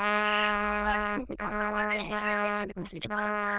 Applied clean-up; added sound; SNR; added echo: neural diffusion model UNIVERSE++.